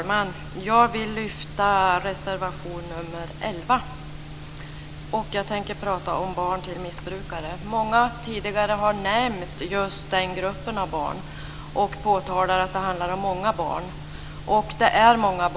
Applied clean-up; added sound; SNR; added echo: none; none; none; none.